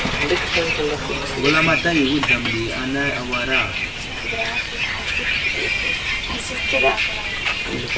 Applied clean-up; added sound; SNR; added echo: none; Bus; -5 dB; reverberation time 1.1 s.